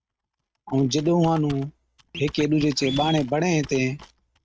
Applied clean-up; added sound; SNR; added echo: neural mask model RNNoise.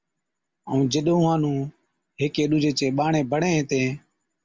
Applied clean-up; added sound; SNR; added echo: none; none; none; none.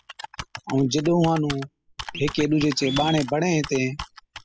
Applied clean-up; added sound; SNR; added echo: classical method spectral subtraction.